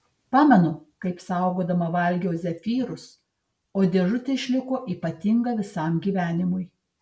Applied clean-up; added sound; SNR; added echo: none; none; none; none.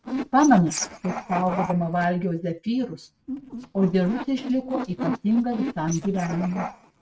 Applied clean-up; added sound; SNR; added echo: neural mask model RNNoise.